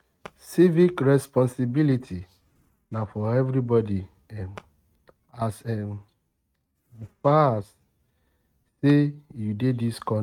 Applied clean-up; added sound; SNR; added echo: neural mask model RNNoise.